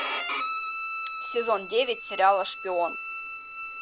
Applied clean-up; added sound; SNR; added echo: none; Bowed string instrument; 5 dB; none.